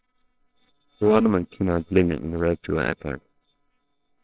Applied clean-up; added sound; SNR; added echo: neural separator model SepFormer WHAMR!.